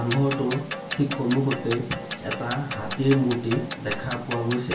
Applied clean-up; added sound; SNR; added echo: none; Clock; 8 dB; reverberation time 0.3 s.